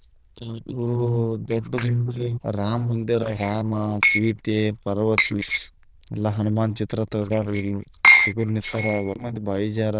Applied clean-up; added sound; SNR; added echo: neural diffusion model UNIVERSE++.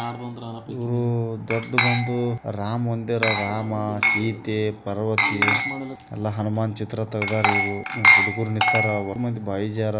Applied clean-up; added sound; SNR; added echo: none; Glass; 0 dB; none.